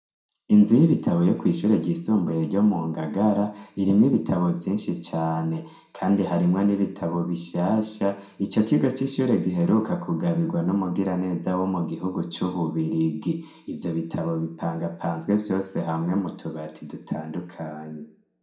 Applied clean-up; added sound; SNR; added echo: none; none; none; reverberation time 0.5 s.